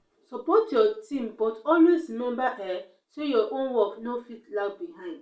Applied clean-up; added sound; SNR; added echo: none; none; none; reverberation time 0.3 s.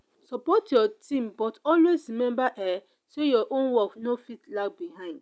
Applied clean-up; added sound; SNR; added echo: none; none; none; none.